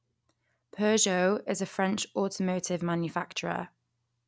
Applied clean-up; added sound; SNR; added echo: none; none; none; none.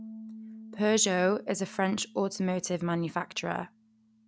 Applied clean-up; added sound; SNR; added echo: none; Bass guitar; 18 dB; none.